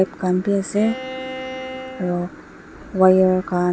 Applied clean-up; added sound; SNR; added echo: none; Bowed string instrument; 12 dB; none.